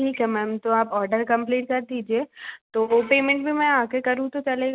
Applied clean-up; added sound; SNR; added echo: none; none; none; none.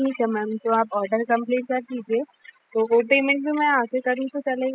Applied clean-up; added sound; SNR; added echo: classical method spectral subtraction.